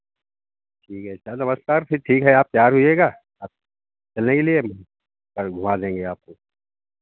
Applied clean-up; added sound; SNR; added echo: none; none; none; none.